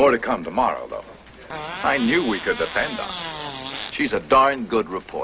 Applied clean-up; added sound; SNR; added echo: none; Fart; 11 dB; none.